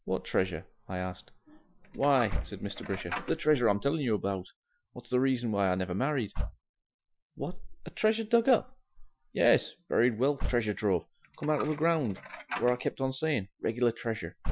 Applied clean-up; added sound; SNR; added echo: classical method Wiener filter.